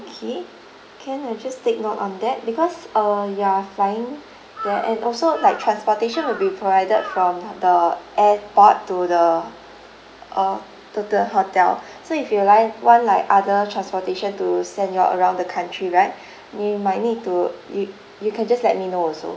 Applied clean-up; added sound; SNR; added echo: none; Bird vocalization, bird call, bird song / Crow; 15 dB; none.